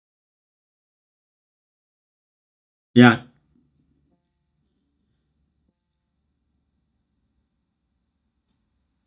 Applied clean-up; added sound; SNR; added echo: neural mask model DeepFilterNet 3.